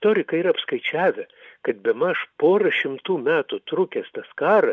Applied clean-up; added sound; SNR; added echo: none; none; none; none.